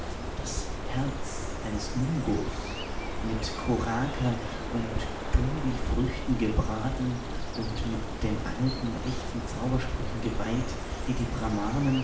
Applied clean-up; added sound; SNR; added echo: none; Bird; 2 dB; reverberation time 0.5 s.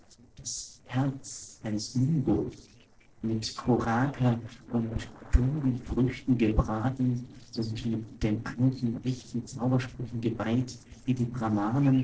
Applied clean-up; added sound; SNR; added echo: neural separator model SepFormer DNS4.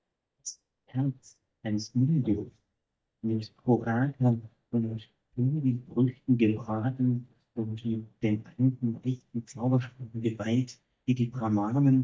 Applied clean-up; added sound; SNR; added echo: neural mask model DeepFilterNet 3.